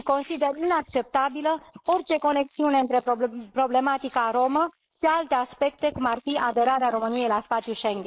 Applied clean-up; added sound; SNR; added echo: neural mask model Resemble Enhance denoiser.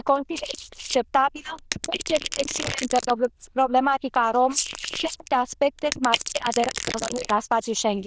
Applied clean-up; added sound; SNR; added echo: neural diffusion model UNIVERSE++.